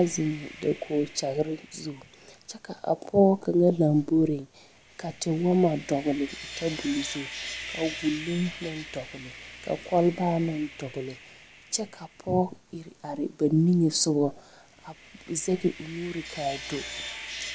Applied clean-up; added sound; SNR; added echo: none; Sawing; 15 dB; none.